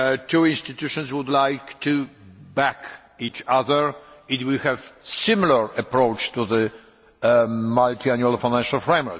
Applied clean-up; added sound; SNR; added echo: none; none; none; none.